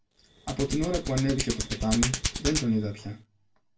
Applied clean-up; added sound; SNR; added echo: none; Hands; 4 dB; reverberation time 0.1 s.